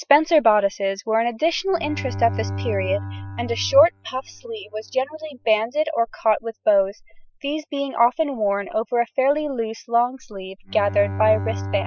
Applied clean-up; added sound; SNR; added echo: classical method spectral subtraction.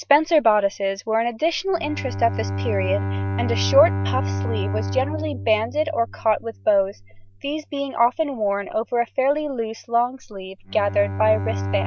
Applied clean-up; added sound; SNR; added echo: none; Bowed string instrument; 6 dB; none.